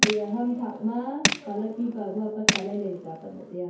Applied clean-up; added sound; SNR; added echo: none; Tools; 0 dB; reverberation time 0.6 s.